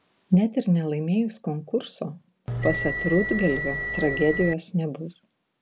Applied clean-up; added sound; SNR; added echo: none; Bell; 4 dB; none.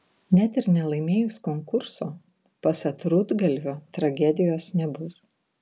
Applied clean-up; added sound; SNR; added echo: none; none; none; none.